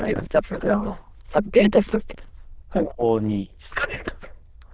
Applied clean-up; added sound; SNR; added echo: neural diffusion model UNIVERSE++.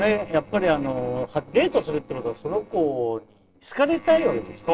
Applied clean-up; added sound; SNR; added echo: neural separator model SepFormer DNS4.